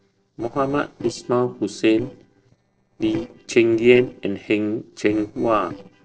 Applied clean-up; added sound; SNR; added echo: neural separator model SepFormer DNS4.